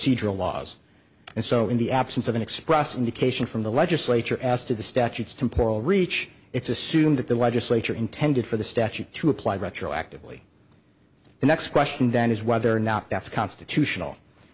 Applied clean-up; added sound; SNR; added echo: none; none; none; none.